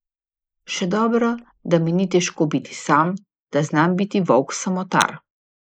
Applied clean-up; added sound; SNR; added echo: neural mask model Resemble Enhance denoiser.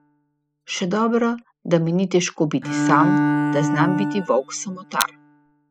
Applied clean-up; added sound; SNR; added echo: classical method spectral subtraction.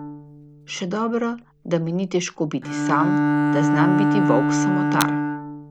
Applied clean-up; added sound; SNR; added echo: none; Bowed string instrument; -3 dB; none.